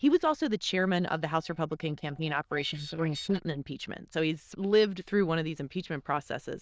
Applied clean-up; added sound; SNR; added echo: neural diffusion model UNIVERSE++.